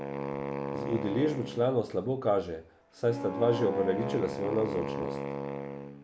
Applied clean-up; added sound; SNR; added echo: none; Wind instrument, woodwind instrument; 5 dB; none.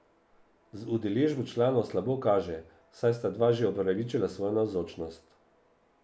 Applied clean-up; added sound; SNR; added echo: none; none; none; none.